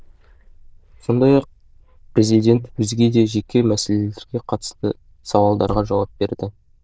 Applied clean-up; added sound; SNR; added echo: neural diffusion model UNIVERSE++.